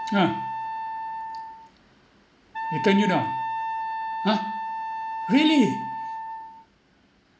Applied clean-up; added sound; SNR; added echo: none; Wind instrument, woodwind instrument; 4 dB; none.